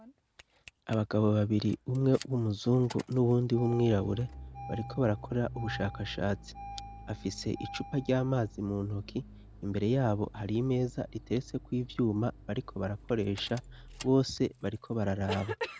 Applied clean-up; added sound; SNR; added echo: none; Engine starting; 15 dB; none.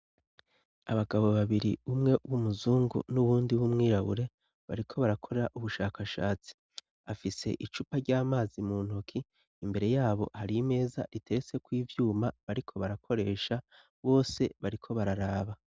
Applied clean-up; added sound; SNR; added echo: none; none; none; none.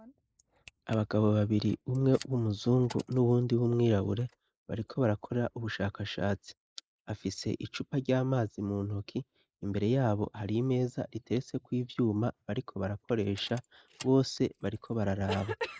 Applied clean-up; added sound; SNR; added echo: neural mask model Resemble Enhance denoiser.